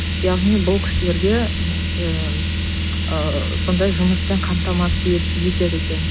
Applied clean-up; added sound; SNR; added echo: none; Car; -1 dB; none.